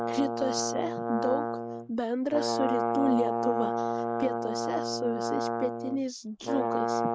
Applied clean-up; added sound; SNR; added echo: none; Brass instrument; -1 dB; none.